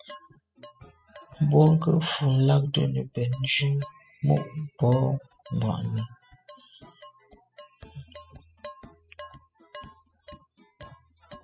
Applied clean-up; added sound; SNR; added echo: classical method spectral subtraction.